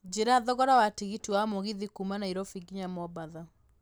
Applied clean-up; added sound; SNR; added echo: none; none; none; none.